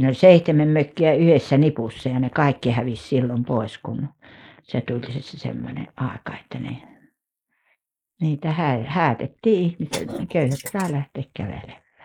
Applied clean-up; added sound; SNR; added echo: neural mask model Resemble Enhance denoiser.